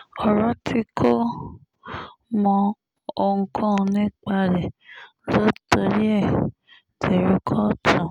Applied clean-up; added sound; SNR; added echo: none; none; none; none.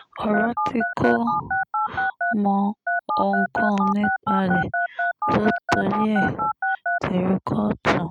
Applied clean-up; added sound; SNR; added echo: neural mask model RNNoise.